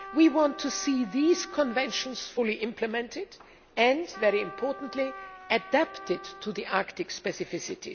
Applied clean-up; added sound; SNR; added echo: none; Trumpet; 17 dB; none.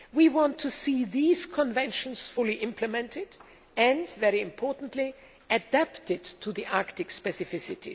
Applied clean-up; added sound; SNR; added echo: none; none; none; none.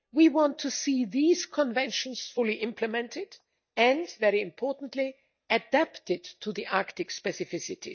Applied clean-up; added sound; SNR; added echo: neural mask model DeepFilterNet 3.